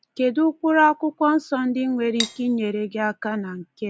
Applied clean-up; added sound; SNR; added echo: none; Cutlery, silverware; 9 dB; none.